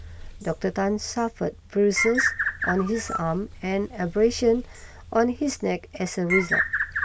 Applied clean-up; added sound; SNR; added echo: none; Bird; 5 dB; none.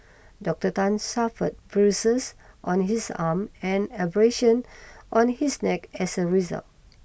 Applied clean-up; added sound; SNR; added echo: none; none; none; none.